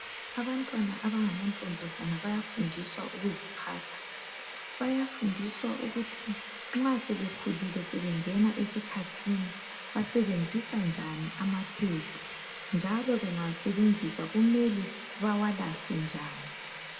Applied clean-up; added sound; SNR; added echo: none; Sawing; 5 dB; reverberation time 1.6 s.